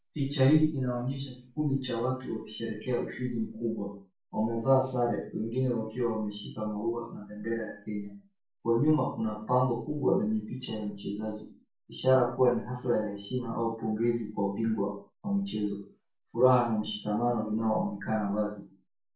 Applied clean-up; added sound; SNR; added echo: none; none; none; reverberation time 0.3 s.